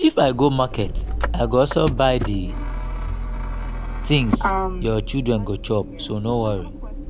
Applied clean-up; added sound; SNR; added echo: none; Motor vehicle (road); 4 dB; none.